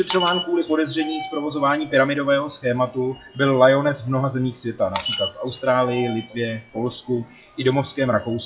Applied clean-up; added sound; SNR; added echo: classical method WPE with log-MMSE.